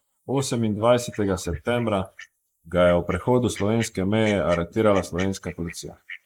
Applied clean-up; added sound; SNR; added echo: neural mask model Resemble Enhance denoiser.